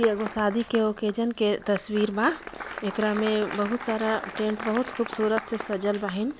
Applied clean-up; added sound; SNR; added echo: none; Applause; 11 dB; none.